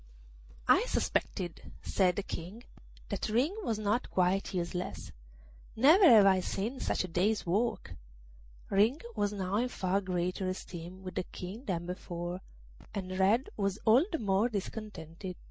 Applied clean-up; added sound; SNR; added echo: none; none; none; none.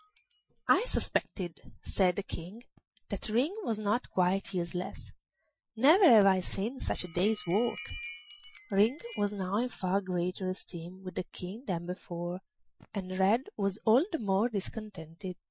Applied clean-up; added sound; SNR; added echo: classical method Wiener filter.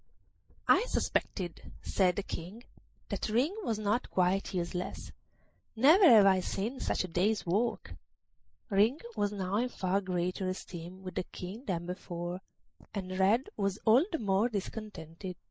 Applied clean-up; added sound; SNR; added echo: neural mask model Resemble Enhance denoiser.